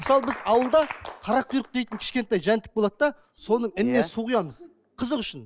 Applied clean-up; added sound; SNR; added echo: none; none; none; none.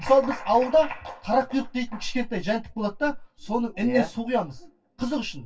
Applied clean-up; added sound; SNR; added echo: none; none; none; reverberation time 0.1 s.